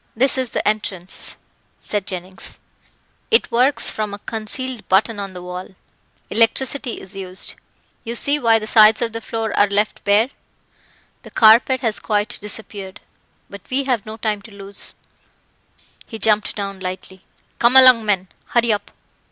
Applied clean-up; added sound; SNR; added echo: none; none; none; none.